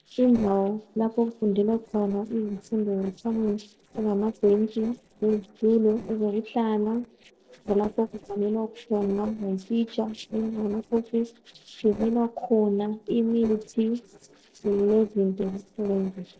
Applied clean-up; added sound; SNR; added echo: neural separator model SepFormer DNS4.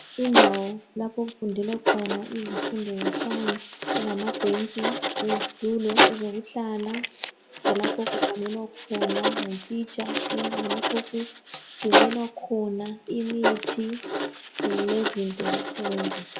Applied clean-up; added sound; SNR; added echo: none; Writing; -3 dB; reverberation time 0.4 s.